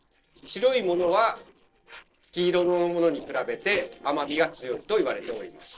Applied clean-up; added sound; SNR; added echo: neural separator model SepFormer DNS4.